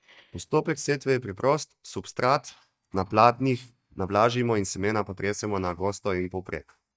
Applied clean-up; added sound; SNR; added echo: neural mask model DeepFilterNet 3.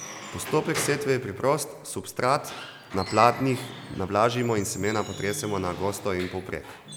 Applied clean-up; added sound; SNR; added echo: none; Squeak / Wood; 13 dB; none.